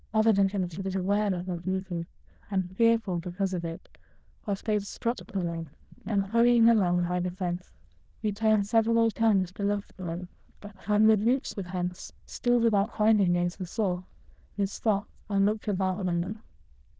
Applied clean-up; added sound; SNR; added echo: neural diffusion model UNIVERSE++.